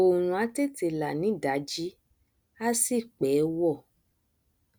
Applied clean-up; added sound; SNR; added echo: none; none; none; none.